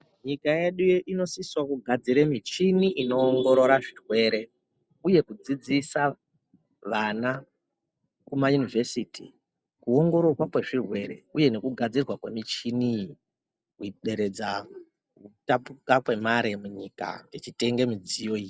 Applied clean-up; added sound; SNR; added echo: none; none; none; none.